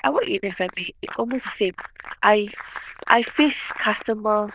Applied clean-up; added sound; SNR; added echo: neural diffusion model UNIVERSE++.